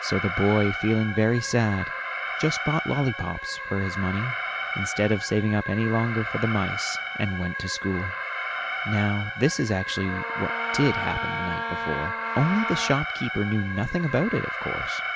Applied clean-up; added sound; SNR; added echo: none; Alarm + Wind instrument, woodwind instrument; 4 dB; none.